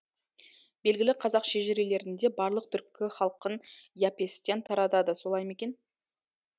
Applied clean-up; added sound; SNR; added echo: none; none; none; none.